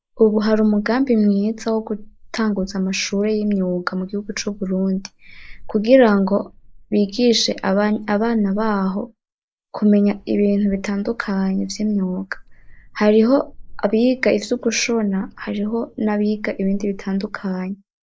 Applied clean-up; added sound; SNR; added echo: neural mask model Resemble Enhance denoiser.